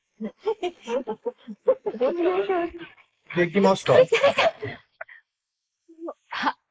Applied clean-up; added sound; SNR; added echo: neural mask model Resemble Enhance denoiser.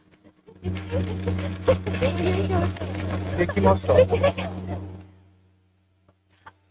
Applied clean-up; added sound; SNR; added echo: neural mask model RNNoise.